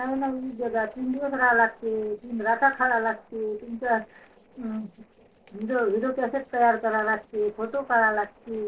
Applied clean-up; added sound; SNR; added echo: neural separator model SepFormer DNS4.